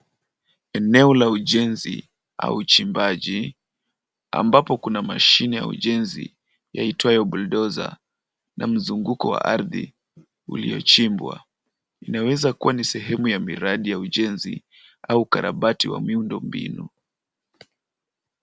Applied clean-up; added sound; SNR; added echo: none; none; none; none.